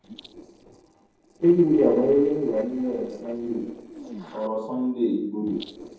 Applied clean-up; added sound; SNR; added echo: neural separator model SepFormer DNS4.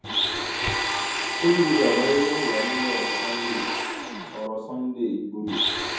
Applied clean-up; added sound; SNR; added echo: none; Domestic sounds, home sounds; 1 dB; reverberation time 0.6 s.